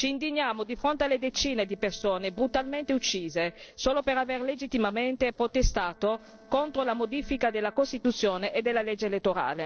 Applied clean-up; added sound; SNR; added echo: neural separator model SepFormer DNS4.